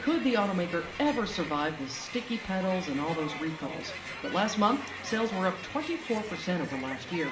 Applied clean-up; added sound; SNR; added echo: none; Crowd; 10 dB; reverberation time 1.7 s.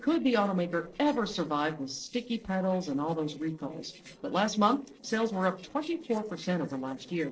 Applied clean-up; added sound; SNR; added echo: neural separator model SepFormer DNS4.